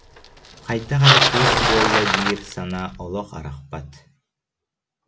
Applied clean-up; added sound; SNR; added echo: none; Bicycle; -2 dB; none.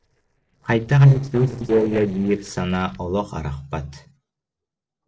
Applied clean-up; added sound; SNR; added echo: neural separator model SepFormer DNS4.